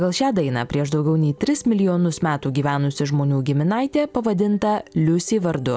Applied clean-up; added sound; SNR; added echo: none; none; none; none.